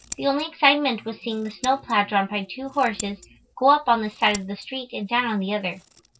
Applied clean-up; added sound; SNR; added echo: none; Scissors; 20 dB; none.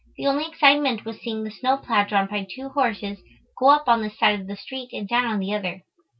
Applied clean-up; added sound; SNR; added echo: none; none; none; none.